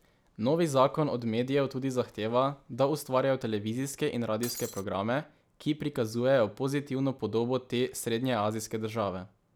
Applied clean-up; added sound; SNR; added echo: none; Shatter; 11 dB; none.